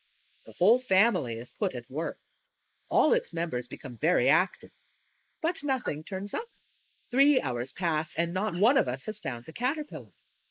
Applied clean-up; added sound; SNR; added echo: neural mask model Resemble Enhance denoiser.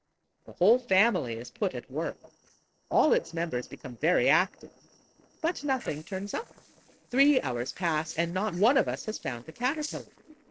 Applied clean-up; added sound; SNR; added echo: neural separator model SepFormer DNS4.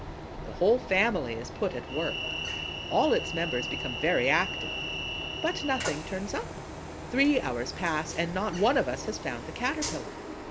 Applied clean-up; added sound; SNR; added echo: none; Train; 6 dB; none.